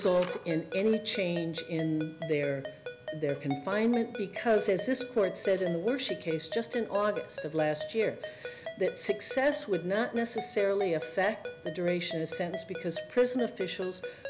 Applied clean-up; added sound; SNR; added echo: none; Ringtone; 11 dB; none.